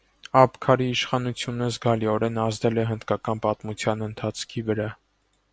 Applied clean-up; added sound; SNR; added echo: none; none; none; none.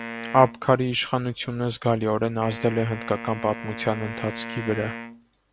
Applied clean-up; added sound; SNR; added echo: none; Wind instrument, woodwind instrument; 12 dB; none.